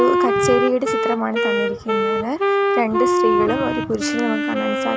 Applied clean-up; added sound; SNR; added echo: none; Wind instrument, woodwind instrument; -3 dB; none.